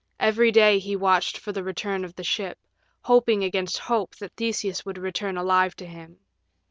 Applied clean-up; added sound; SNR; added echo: none; none; none; none.